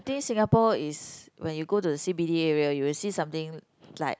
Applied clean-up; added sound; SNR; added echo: none; none; none; none.